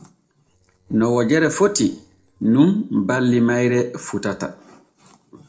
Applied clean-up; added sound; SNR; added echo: neural separator model SepFormer DNS4.